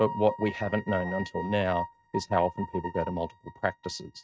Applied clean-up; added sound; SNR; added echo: neural mask model RNNoise.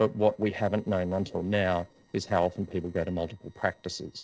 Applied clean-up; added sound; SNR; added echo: neural separator model SepFormer DNS4.